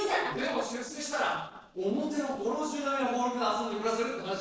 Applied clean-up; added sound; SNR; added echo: neural separator model SepFormer DNS4.